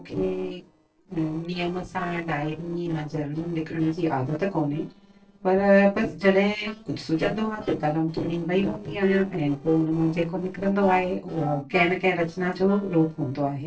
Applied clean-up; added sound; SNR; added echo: neural separator model SepFormer DNS4.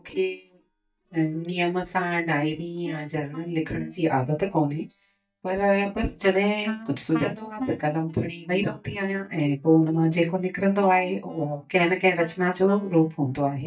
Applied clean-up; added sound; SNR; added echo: neural mask model DeepFilterNet 3.